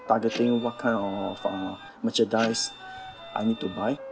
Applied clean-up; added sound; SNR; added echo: none; Wind instrument, woodwind instrument + Printer; 13 dB; none.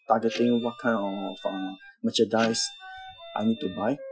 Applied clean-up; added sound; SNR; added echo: classical method Wiener filter.